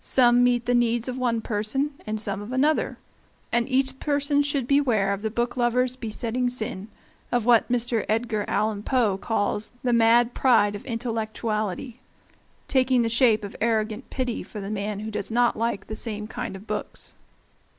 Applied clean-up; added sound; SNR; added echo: none; none; none; none.